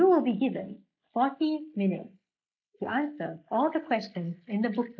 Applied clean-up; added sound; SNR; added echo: neural mask model Resemble Enhance denoiser.